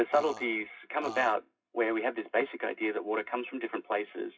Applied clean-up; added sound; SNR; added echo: classical method WPE with log-MMSE.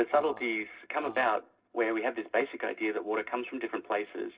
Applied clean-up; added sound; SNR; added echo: neural separator model SepFormer DNS4.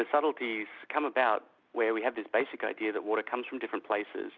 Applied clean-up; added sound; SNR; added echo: none; none; none; none.